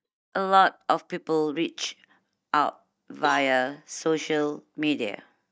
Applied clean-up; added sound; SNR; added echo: neural mask model DeepFilterNet 3.